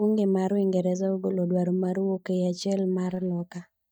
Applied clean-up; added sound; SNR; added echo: neural mask model DeepFilterNet 3.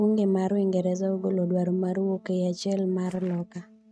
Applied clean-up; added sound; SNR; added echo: neural mask model RNNoise.